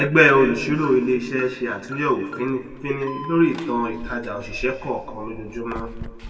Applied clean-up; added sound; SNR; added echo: none; Alarm; 16 dB; reverberation time 1.5 s.